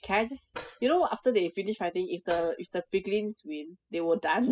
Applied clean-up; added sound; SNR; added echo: classical method spectral subtraction.